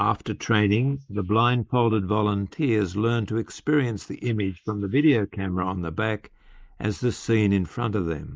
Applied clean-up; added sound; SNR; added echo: neural mask model Resemble Enhance denoiser.